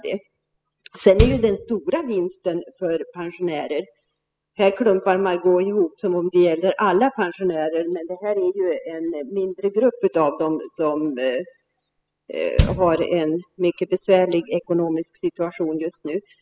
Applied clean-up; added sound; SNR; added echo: classical method spectral subtraction.